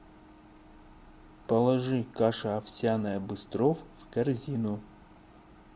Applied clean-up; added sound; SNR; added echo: none; none; none; none.